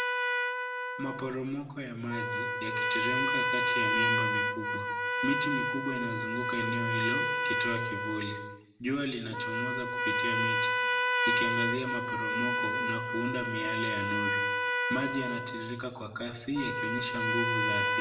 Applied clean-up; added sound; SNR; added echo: none; Trumpet; -5 dB; reverberation time 0.9 s.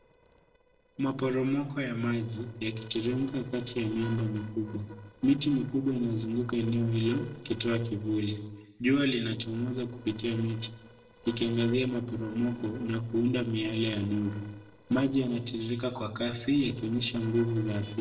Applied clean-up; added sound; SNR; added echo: neural separator model SepFormer DNS4.